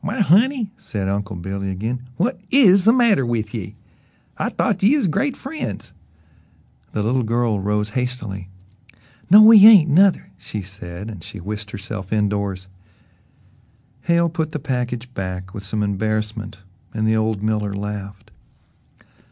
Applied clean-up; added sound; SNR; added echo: none; none; none; none.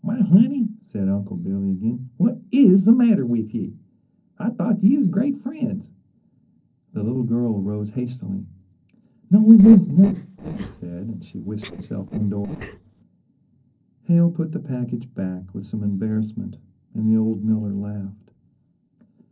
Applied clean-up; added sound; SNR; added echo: neural separator model SepFormer DNS4.